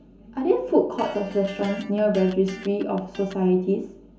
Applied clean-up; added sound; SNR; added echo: none; Electric guitar; 19 dB; reverberation time 0.4 s.